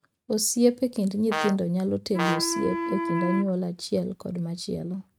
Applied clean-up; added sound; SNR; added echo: neural mask model RNNoise.